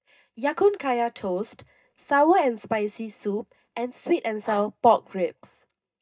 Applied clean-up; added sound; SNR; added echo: neural mask model DeepFilterNet 3.